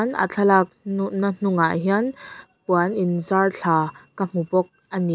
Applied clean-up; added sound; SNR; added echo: none; none; none; none.